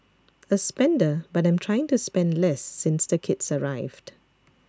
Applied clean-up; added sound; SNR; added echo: none; none; none; none.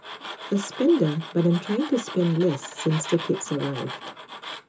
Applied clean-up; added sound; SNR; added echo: none; Tools; 12 dB; reverberation time 0.2 s.